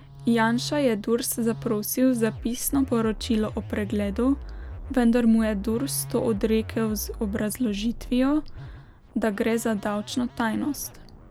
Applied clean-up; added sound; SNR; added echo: none; Musical instrument; 13 dB; none.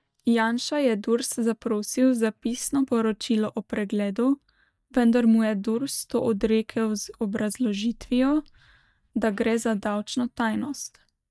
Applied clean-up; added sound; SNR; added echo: neural mask model DeepFilterNet 3.